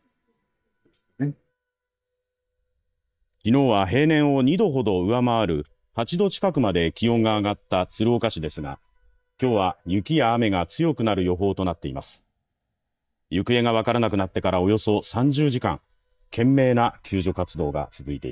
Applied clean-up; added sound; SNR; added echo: neural mask model DeepFilterNet 3.